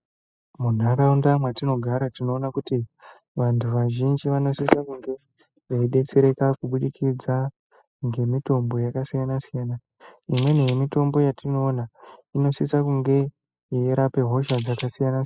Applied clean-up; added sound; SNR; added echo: classical method spectral subtraction.